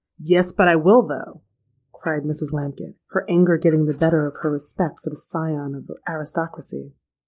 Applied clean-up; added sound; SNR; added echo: neural mask model Resemble Enhance denoiser.